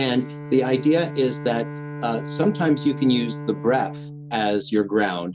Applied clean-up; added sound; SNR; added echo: none; Bowed string instrument; 11 dB; none.